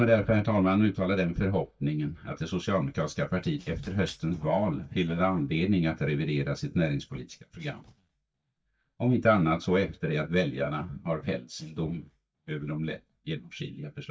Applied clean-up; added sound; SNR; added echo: neural mask model DeepFilterNet 3.